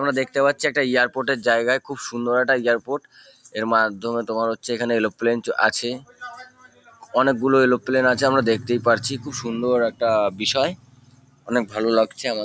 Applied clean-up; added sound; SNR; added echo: none; none; none; none.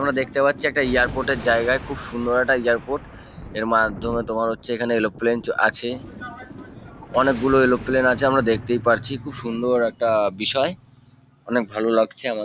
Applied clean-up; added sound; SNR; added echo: none; Thunder; 16 dB; none.